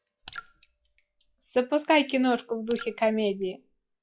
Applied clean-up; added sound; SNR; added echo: classical method log-MMSE.